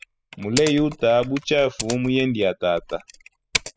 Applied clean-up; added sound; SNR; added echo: classical method spectral subtraction.